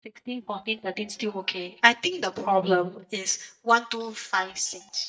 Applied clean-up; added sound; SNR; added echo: neural mask model DeepFilterNet 3.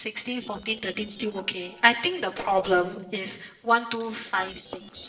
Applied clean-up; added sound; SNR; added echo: neural separator model SepFormer DNS4.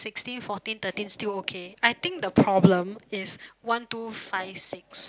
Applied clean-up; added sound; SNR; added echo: none; none; none; none.